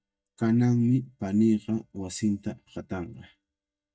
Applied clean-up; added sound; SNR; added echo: neural mask model DeepFilterNet 3.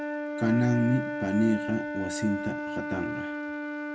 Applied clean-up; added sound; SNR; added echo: none; Wind instrument, woodwind instrument; 4 dB; none.